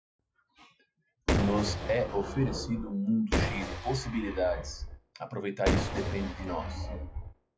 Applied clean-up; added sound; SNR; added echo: classical method log-MMSE.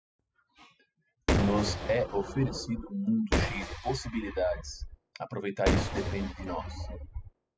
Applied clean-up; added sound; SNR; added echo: classical method spectral subtraction.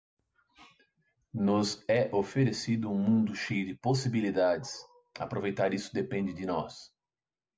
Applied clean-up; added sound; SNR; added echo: none; none; none; none.